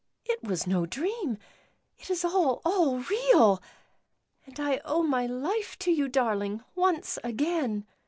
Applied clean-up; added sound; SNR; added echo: none; none; none; none.